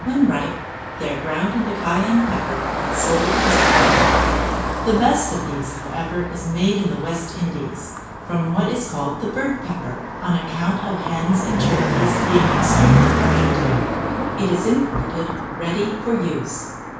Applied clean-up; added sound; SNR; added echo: none; Car passing by; -1 dB; reverberation time 0.7 s.